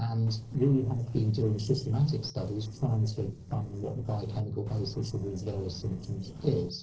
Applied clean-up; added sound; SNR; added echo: neural separator model SepFormer DNS4.